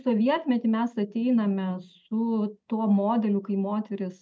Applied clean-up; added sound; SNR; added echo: none; none; none; none.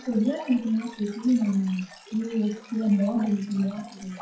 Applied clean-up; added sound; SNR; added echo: classical method WPE with log-MMSE.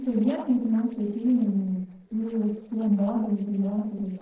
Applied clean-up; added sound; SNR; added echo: neural separator model SepFormer DNS4.